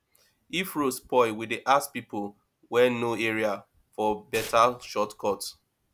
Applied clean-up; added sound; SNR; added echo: none; Tearing; 18 dB; none.